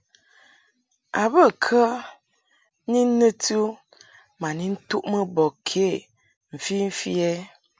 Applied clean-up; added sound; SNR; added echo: none; none; none; none.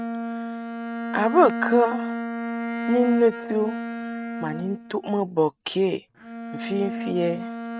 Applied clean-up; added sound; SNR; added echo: neural mask model RNNoise.